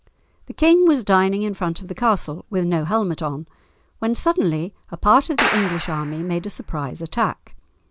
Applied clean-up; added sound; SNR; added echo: none; Clapping; 5 dB; none.